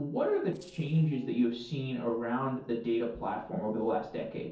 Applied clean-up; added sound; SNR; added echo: neural separator model SepFormer DNS4.